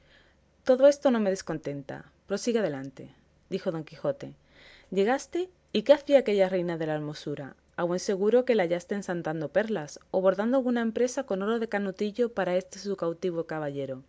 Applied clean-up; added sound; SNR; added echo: none; none; none; none.